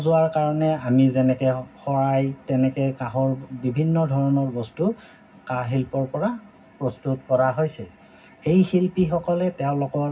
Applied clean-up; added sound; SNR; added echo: none; none; none; reverberation time 0.4 s.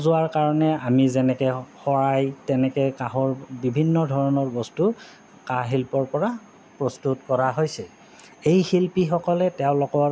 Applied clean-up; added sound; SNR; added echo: none; none; none; none.